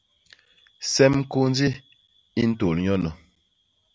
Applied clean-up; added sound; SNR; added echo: none; none; none; none.